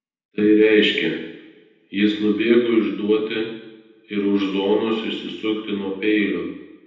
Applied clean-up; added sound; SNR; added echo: none; none; none; reverberation time 0.9 s.